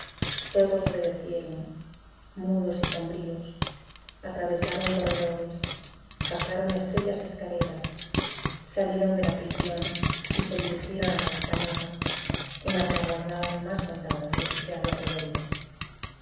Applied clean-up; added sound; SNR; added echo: none; Frying (food); 0 dB; reverberation time 1.1 s.